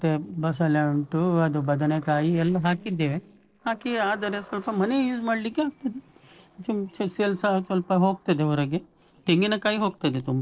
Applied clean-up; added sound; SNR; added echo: neural separator model SepFormer DNS4.